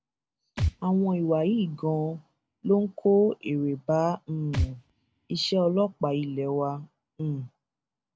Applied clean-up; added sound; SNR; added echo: none; Thump, thud; 11 dB; none.